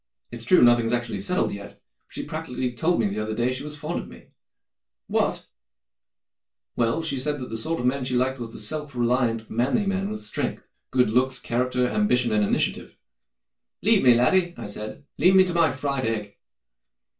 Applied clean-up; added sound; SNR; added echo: none; none; none; reverberation time 0.2 s.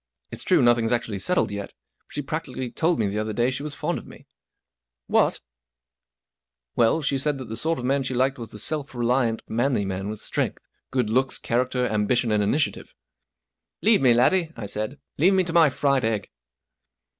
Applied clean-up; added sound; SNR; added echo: none; none; none; none.